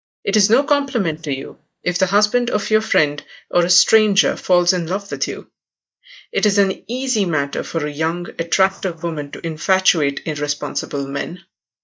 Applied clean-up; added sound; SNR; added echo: neural mask model DeepFilterNet 3.